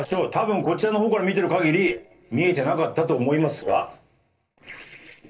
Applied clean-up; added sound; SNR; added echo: neural separator model SepFormer DNS4.